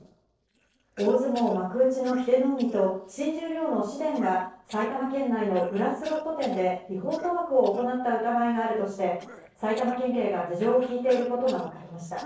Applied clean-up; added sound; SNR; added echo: neural separator model SepFormer DNS4.